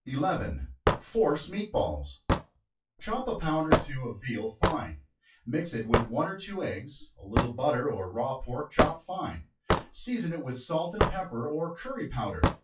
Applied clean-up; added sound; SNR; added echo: classical method WPE with log-MMSE.